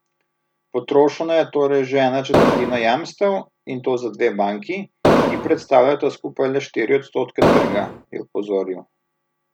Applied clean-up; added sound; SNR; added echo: none; Explosion; -4 dB; none.